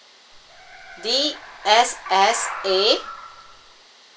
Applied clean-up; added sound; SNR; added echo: none; Animal; 12 dB; none.